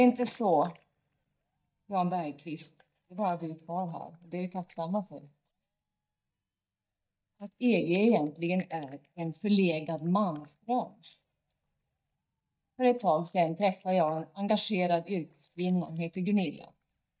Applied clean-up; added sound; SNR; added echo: neural mask model DeepFilterNet 3.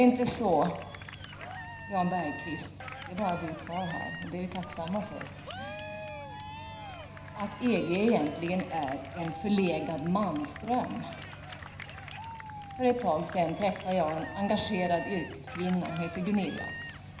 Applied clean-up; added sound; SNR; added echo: none; Cheering; 13 dB; reverberation time 0.9 s.